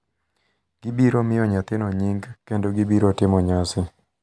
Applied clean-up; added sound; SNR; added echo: none; none; none; none.